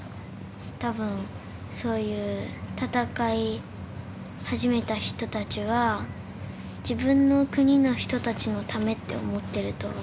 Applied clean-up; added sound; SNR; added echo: none; none; none; none.